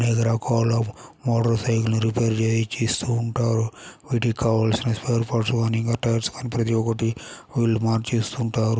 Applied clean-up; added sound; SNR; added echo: none; none; none; none.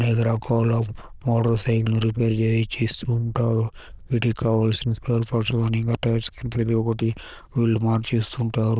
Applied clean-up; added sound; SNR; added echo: neural diffusion model UNIVERSE++.